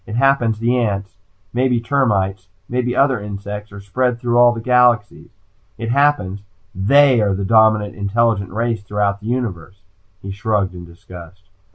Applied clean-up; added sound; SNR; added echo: none; none; none; none.